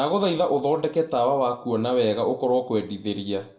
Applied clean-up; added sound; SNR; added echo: none; none; none; reverberation time 0.4 s.